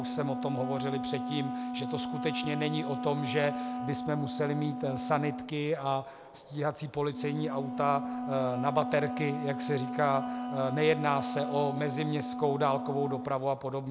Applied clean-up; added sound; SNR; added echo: none; Wind instrument, woodwind instrument; 5 dB; none.